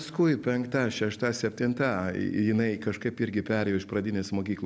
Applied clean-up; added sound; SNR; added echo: none; none; none; none.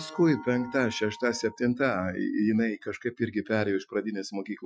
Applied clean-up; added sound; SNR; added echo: classical method Wiener filter.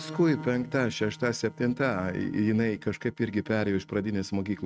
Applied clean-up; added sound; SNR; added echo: neural mask model RNNoise.